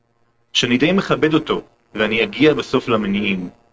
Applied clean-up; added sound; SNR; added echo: neural separator model SepFormer DNS4.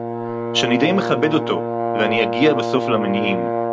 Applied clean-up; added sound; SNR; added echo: none; Brass instrument; 2 dB; none.